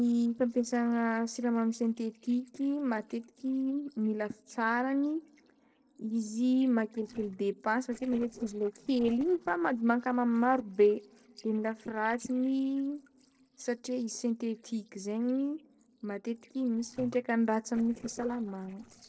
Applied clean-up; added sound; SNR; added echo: neural separator model SepFormer DNS4.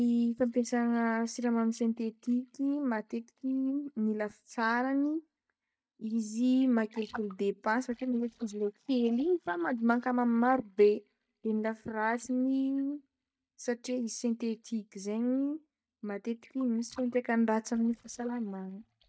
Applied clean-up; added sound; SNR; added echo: neural mask model DeepFilterNet 3.